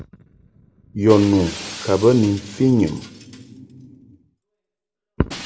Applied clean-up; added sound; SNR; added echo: none; Shatter; 18 dB; reverberation time 2.4 s.